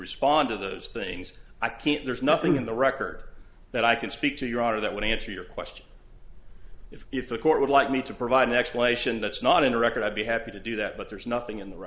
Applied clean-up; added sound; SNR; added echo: none; none; none; none.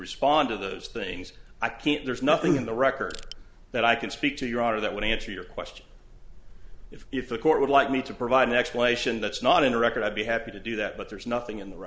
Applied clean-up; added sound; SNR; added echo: none; Crushing; 19 dB; none.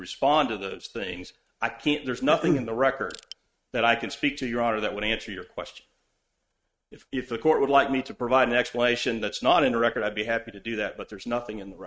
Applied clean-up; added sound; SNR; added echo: neural mask model RNNoise.